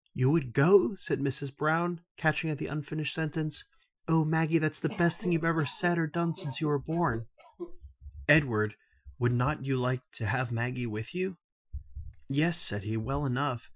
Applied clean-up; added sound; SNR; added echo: classical method Wiener filter.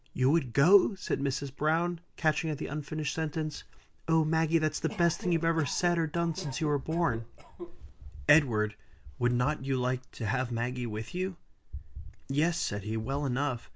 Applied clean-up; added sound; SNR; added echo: none; Cough; 16 dB; none.